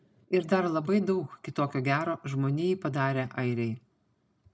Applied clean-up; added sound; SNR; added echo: none; none; none; none.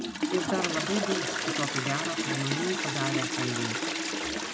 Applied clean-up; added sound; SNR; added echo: none; Toilet flush; -2 dB; none.